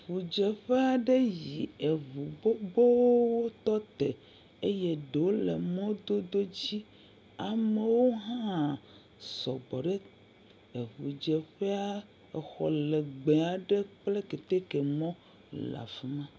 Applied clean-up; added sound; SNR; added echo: none; none; none; none.